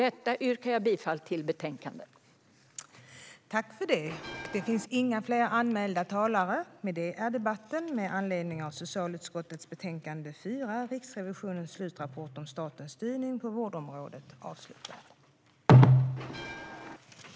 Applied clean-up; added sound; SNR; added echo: none; Bell; 12 dB; none.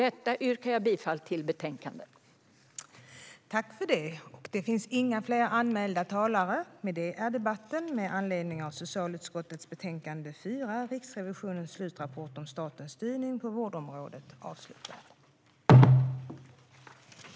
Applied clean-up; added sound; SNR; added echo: none; none; none; none.